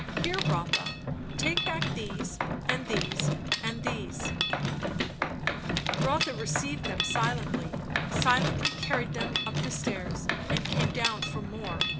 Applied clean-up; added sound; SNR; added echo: none; Mechanisms; -5 dB; none.